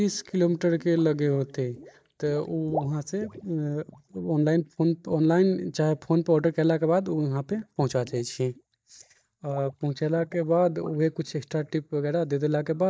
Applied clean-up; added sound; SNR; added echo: neural mask model DeepFilterNet 3.